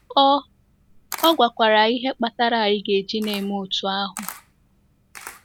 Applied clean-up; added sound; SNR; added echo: none; Camera; 19 dB; none.